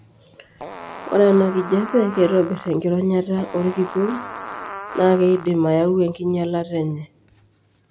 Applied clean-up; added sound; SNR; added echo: none; Fart; 13 dB; none.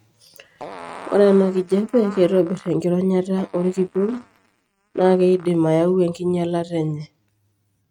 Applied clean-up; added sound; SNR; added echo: neural mask model RNNoise.